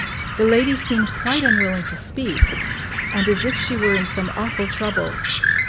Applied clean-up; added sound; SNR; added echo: none; Bird; -1 dB; none.